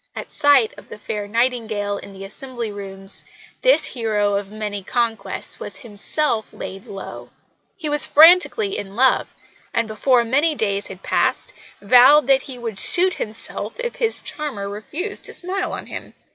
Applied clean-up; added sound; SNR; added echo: none; none; none; none.